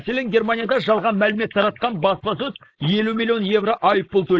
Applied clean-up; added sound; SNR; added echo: neural mask model Resemble Enhance denoiser.